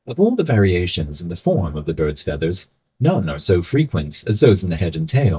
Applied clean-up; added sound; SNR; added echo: neural mask model DeepFilterNet 3.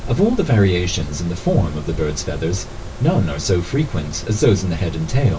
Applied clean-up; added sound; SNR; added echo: none; Mechanisms; 11 dB; reverberation time 0.1 s.